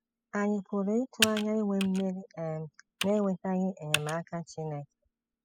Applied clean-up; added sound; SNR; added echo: classical method spectral subtraction.